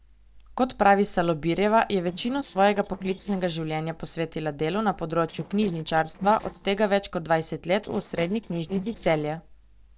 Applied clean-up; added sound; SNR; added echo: neural separator model SepFormer DNS4.